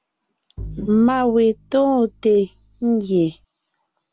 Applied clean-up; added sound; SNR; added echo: none; Bowed string instrument; 19 dB; none.